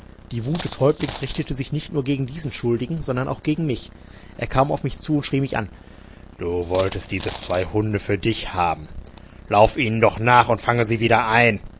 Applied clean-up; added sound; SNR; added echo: none; Coin (dropping); 15 dB; none.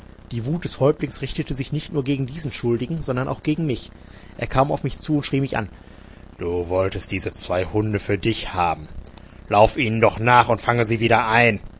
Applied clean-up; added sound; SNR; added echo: none; none; none; none.